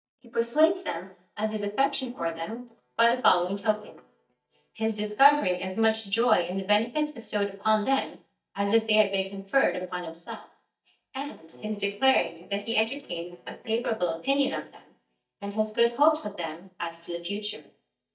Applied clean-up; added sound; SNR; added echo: neural mask model DeepFilterNet 3.